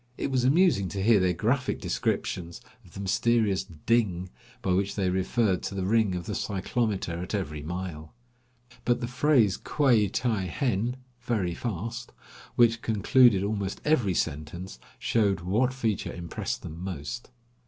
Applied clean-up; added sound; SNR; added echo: none; none; none; none.